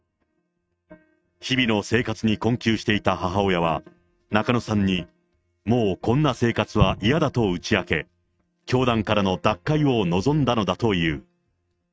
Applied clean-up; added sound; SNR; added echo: neural mask model RNNoise.